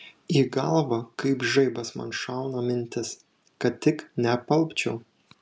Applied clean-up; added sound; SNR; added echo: none; none; none; none.